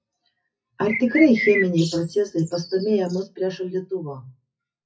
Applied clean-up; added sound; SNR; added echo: classical method WPE with log-MMSE.